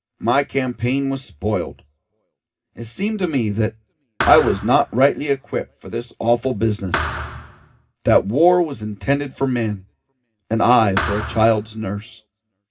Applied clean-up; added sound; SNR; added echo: none; Thump, thud; 7 dB; reverberation time 0.4 s.